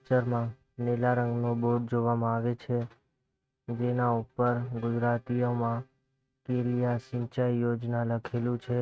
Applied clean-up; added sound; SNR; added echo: neural mask model RNNoise.